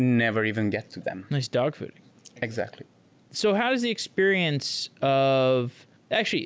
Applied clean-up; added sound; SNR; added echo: none; none; none; none.